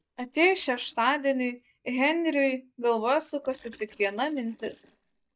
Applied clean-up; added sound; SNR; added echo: neural mask model DeepFilterNet 3.